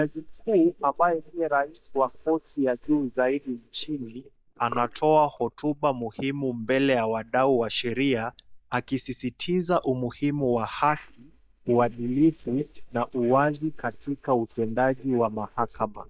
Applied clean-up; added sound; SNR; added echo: neural mask model DeepFilterNet 3.